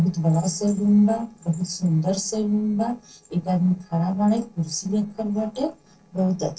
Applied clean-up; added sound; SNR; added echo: neural separator model SepFormer DNS4.